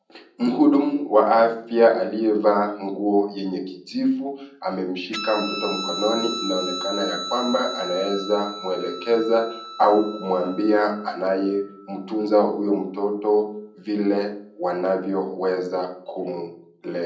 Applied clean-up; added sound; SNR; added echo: none; Guitar; 14 dB; reverberation time 0.6 s.